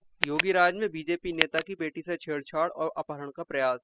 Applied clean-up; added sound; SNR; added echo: classical method spectral subtraction.